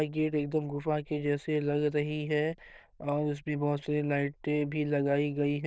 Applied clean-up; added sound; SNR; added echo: neural diffusion model UNIVERSE++.